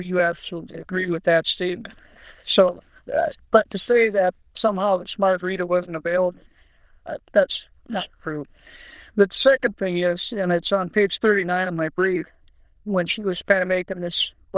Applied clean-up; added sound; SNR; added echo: neural diffusion model UNIVERSE++.